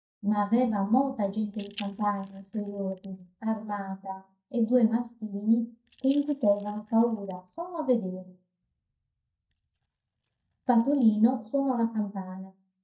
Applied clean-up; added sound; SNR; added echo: neural mask model DeepFilterNet 3.